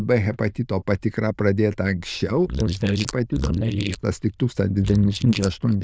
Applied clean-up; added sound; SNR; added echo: neural diffusion model UNIVERSE++.